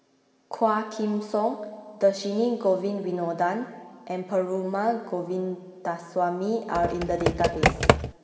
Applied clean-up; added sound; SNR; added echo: none; Computer keyboard; -3 dB; reverberation time 2.0 s.